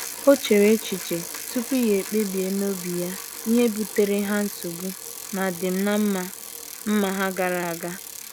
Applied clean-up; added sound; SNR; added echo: none; Bicycle; 11 dB; none.